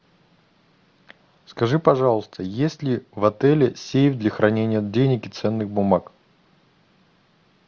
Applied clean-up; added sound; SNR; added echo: none; none; none; none.